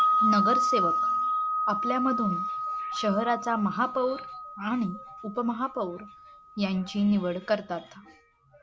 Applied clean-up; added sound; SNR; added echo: none; Wind chime; 0 dB; none.